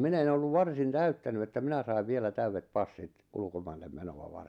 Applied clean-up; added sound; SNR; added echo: none; none; none; none.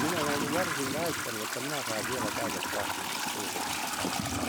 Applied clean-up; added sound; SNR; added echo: none; Trickle, dribble / Toilet flush; -4 dB; none.